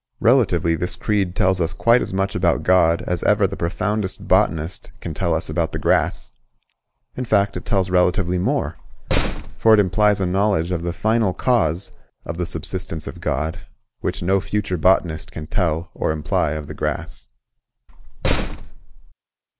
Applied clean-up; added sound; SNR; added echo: none; Slam; 3 dB; none.